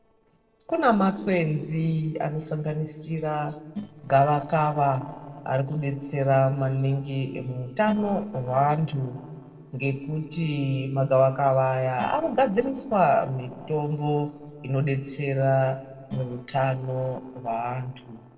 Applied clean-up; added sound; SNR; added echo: neural separator model SepFormer DNS4.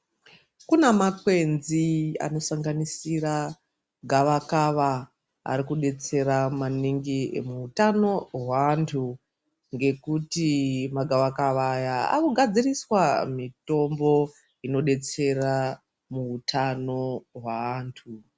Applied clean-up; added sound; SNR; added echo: none; none; none; none.